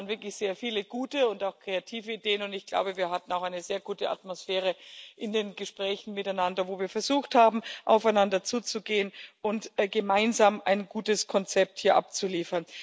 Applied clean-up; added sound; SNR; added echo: none; none; none; none.